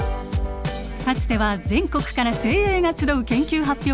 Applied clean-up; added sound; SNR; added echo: none; none; none; none.